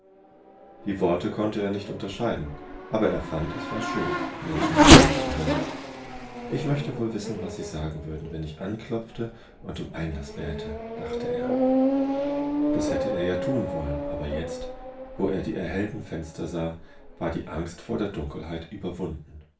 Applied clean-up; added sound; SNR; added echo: none; Race car, auto racing / Accelerating, revving, vroom; -4 dB; reverberation time 0.3 s.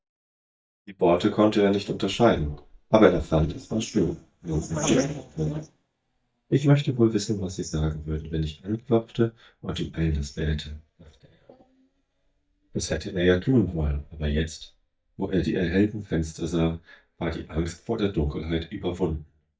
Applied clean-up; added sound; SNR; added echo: neural mask model DeepFilterNet 3.